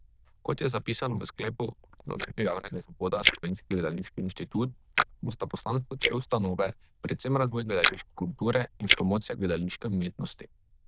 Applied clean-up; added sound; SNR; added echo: neural diffusion model UNIVERSE++.